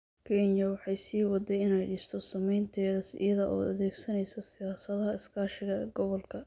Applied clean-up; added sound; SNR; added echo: none; none; none; none.